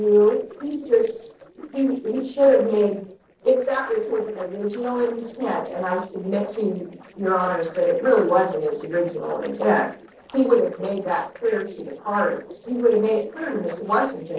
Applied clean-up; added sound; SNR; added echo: neural separator model SepFormer DNS4.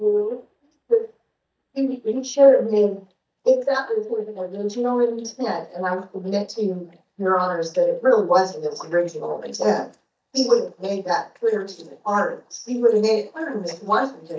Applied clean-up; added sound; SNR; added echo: neural mask model DeepFilterNet 3.